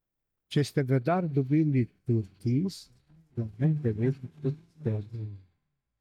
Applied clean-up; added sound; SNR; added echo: neural mask model DeepFilterNet 3.